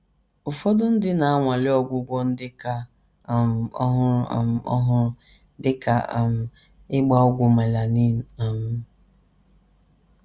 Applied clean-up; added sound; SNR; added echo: none; none; none; none.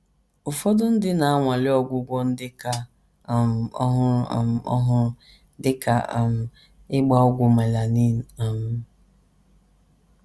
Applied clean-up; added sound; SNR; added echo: none; Hi-hat; 20 dB; none.